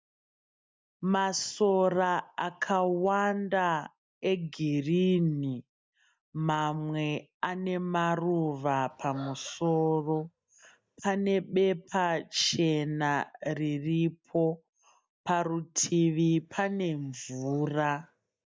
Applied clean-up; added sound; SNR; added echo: neural mask model DeepFilterNet 3.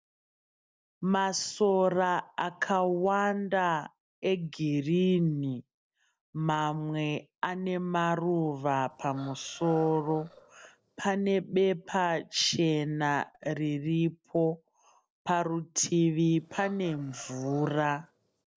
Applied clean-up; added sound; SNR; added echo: neural separator model SepFormer DNS4.